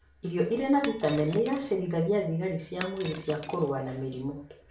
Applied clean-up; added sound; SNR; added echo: none; Shatter; 16 dB; reverberation time 0.4 s.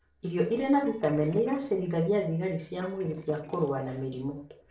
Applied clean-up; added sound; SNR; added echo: neural separator model SepFormer DNS4.